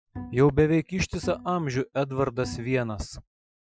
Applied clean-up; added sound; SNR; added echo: classical method Wiener filter.